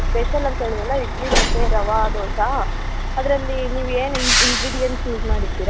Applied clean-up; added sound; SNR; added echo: none; Truck; -4 dB; none.